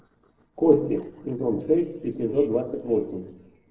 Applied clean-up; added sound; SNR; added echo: neural separator model SepFormer DNS4.